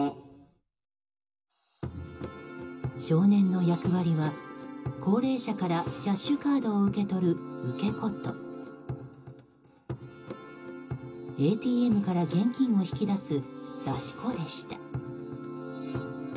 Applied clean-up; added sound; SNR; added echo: none; none; none; reverberation time 0.2 s.